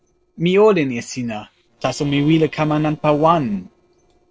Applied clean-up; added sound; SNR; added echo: neural separator model SepFormer DNS4.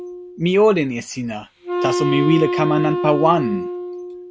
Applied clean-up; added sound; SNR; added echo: none; Wind instrument, woodwind instrument; 4 dB; none.